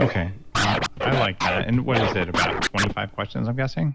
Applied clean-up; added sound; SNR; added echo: neural mask model Resemble Enhance denoiser.